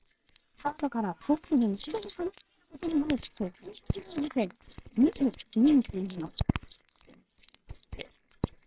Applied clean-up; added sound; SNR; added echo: neural separator model SepFormer WHAMR!.